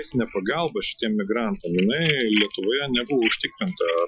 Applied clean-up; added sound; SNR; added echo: classical method Wiener filter.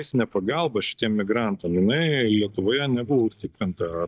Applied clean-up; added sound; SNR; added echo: neural mask model DeepFilterNet 3.